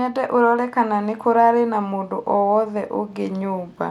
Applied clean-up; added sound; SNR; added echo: none; none; none; none.